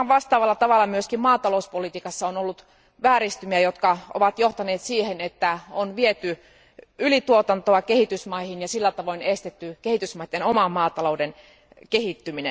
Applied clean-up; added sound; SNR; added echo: none; none; none; none.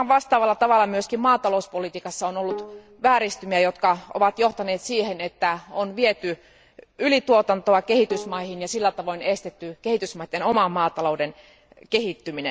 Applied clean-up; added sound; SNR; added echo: none; Bowed string instrument; 17 dB; none.